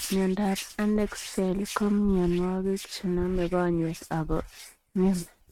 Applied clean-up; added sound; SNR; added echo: neural mask model RNNoise.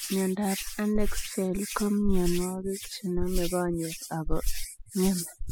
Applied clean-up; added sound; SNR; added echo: classical method spectral subtraction.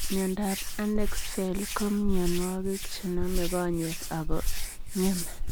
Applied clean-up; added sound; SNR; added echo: none; Hands; -1 dB; none.